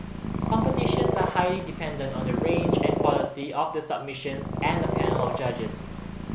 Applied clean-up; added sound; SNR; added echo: none; Purr; -2 dB; none.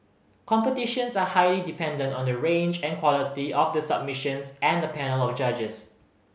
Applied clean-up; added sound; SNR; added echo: none; none; none; none.